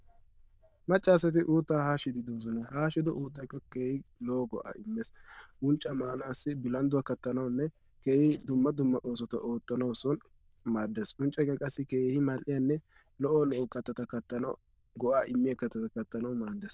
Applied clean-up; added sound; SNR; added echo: neural diffusion model UNIVERSE++.